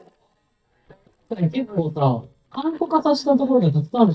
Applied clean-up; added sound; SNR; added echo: neural mask model DeepFilterNet 3.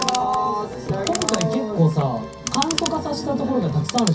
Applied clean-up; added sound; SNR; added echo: none; Clock; 9 dB; reverberation time 0.3 s.